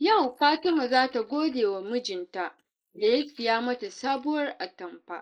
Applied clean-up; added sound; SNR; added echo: neural mask model Resemble Enhance denoiser.